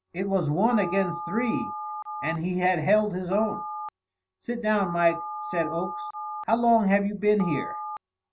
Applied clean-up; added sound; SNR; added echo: none; Telephone; 10 dB; none.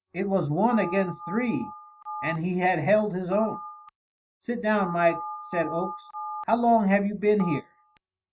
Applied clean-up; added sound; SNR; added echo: neural mask model RNNoise.